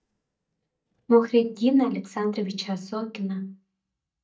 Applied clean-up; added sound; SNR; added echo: neural mask model DeepFilterNet 3.